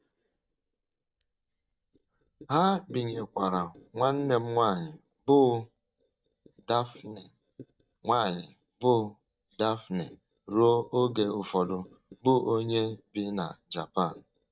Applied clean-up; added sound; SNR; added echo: neural mask model DeepFilterNet 3.